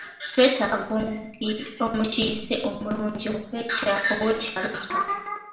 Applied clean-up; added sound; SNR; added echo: none; Tambourine; 18 dB; reverberation time 0.7 s.